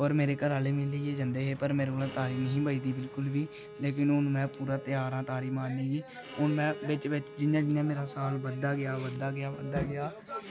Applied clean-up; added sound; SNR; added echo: none; Bowed string instrument; 16 dB; none.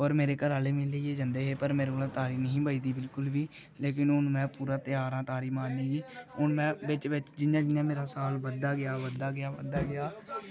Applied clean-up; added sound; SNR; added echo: none; none; none; none.